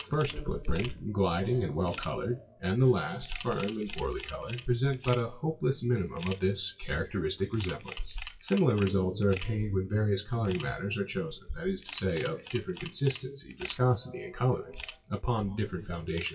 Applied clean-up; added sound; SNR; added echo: classical method WPE with log-MMSE.